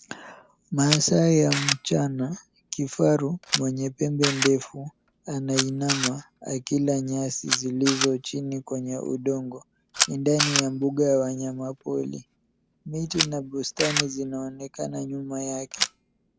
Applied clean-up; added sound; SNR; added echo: none; Camera; 6 dB; none.